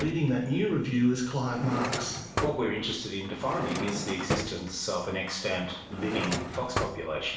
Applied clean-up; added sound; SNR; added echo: none; Drawer open or close; 6 dB; reverberation time 0.7 s.